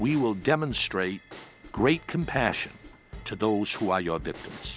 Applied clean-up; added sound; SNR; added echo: none; Bell / Drum / Drum kit; 16 dB; none.